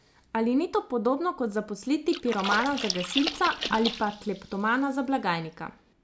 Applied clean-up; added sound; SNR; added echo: none; Splash, splatter; 8 dB; none.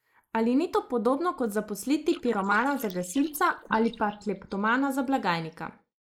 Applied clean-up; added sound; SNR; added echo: neural mask model Resemble Enhance denoiser.